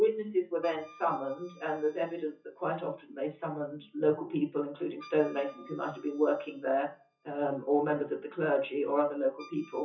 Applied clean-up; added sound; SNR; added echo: classical method WPE with log-MMSE.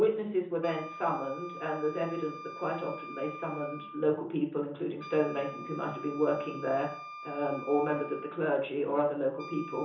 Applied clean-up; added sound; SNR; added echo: none; Wind instrument, woodwind instrument; 13 dB; reverberation time 0.7 s.